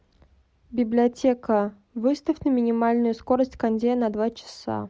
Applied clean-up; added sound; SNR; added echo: none; none; none; none.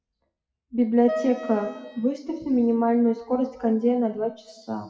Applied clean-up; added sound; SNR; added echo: classical method WPE with log-MMSE.